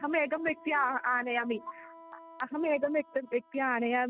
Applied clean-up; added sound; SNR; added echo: neural mask model RNNoise.